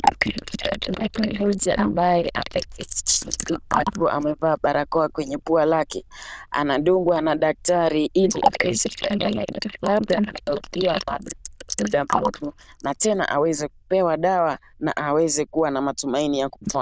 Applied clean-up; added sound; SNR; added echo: neural diffusion model UNIVERSE++.